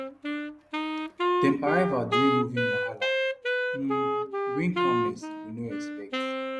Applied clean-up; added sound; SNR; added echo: none; Wind instrument, woodwind instrument; -3 dB; none.